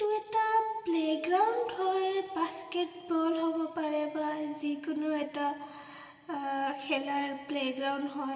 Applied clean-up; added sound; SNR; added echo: none; none; none; reverberation time 2.6 s.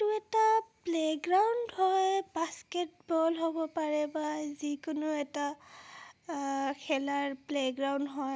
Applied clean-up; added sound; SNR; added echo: none; none; none; none.